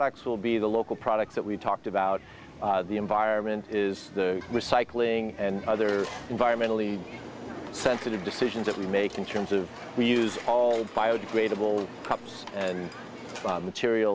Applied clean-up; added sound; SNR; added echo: none; none; none; none.